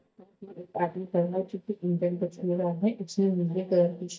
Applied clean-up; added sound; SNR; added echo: neural mask model DeepFilterNet 3.